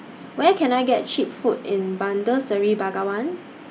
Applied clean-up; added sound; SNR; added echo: none; none; none; none.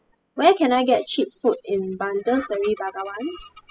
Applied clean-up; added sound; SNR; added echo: classical method spectral subtraction.